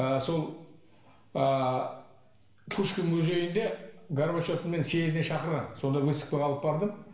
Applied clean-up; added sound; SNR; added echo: none; Tambourine; 19 dB; reverberation time 0.8 s.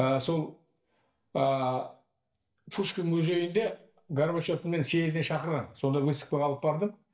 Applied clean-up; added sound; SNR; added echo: neural mask model DeepFilterNet 3.